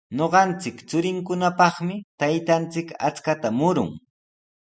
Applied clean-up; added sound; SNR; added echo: none; none; none; none.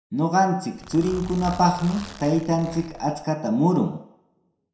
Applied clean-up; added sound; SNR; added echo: none; Zipper (clothing); 16 dB; reverberation time 0.6 s.